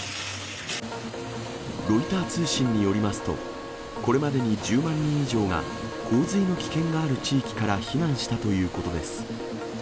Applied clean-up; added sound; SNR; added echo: none; Trumpet; 17 dB; none.